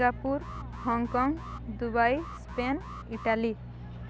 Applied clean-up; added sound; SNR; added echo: none; Alarm; 17 dB; none.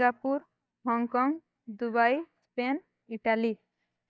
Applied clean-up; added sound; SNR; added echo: neural mask model DeepFilterNet 3.